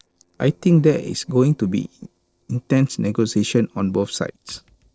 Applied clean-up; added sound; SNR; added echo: neural separator model SepFormer DNS4.